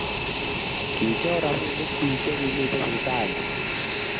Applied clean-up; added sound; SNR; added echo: none; Fixed-wing aircraft, airplane; -3 dB; none.